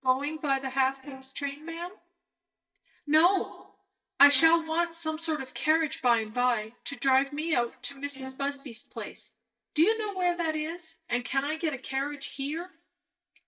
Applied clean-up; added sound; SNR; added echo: neural mask model DeepFilterNet 3.